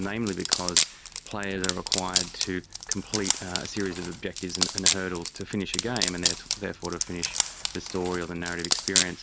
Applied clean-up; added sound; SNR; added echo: none; Wood; -3 dB; none.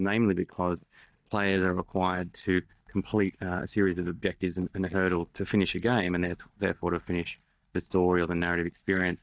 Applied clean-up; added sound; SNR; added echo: neural mask model DeepFilterNet 3.